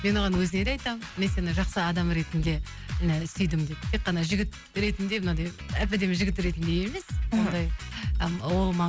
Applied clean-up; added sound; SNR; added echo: none; none; none; none.